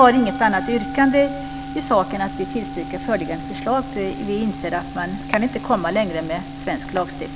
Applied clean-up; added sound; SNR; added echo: none; Musical instrument; 10 dB; none.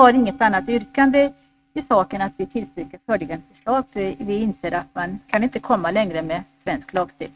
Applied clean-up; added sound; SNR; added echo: neural mask model RNNoise.